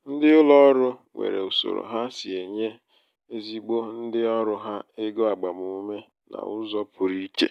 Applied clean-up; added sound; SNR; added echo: none; none; none; none.